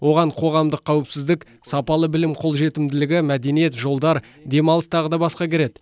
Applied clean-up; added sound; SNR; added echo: none; none; none; none.